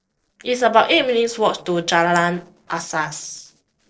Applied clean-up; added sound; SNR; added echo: neural separator model SepFormer DNS4.